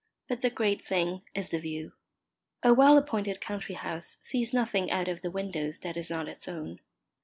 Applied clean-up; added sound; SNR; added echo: none; none; none; none.